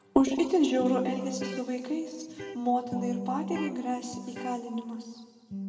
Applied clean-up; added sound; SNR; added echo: none; Electric guitar; 10 dB; reverberation time 1.7 s.